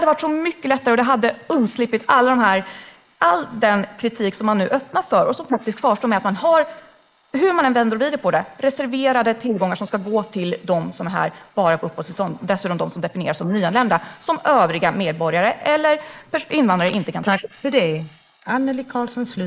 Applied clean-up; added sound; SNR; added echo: neural mask model Resemble Enhance denoiser.